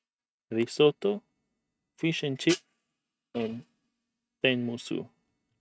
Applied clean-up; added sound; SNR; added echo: neural mask model RNNoise.